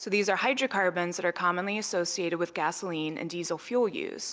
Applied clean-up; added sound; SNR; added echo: none; none; none; none.